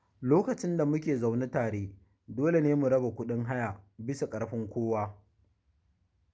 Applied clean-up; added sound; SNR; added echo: none; none; none; none.